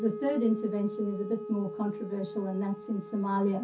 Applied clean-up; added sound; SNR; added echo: none; Wind instrument, woodwind instrument; 10 dB; reverberation time 0.3 s.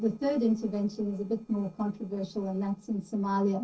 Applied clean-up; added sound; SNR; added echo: neural separator model SepFormer DNS4.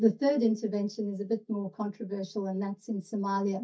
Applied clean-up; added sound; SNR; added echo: neural mask model DeepFilterNet 3.